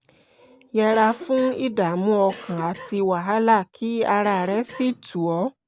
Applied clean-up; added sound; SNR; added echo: none; Cough; 18 dB; none.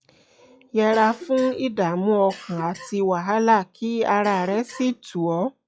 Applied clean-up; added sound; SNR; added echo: classical method log-MMSE.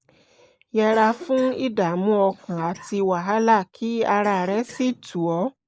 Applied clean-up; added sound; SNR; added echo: neural mask model Resemble Enhance denoiser.